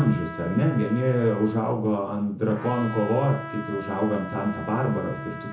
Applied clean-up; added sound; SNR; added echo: none; Trumpet; 13 dB; reverberation time 0.6 s.